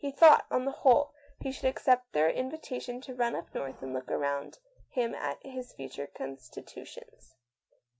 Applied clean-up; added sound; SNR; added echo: none; none; none; none.